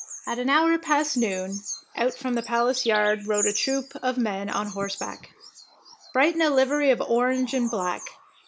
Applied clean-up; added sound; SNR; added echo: none; Bird vocalization, bird call, bird song; 13 dB; none.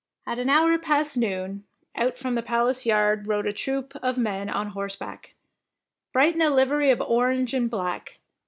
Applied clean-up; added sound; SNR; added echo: none; none; none; none.